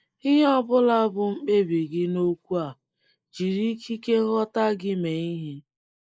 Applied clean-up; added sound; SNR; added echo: neural mask model Resemble Enhance denoiser.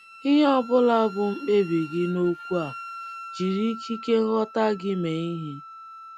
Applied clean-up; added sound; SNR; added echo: none; Wind instrument, woodwind instrument; 16 dB; none.